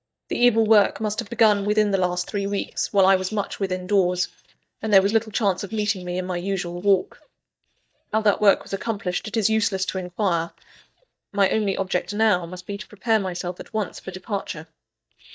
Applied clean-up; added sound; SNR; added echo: neural mask model DeepFilterNet 3.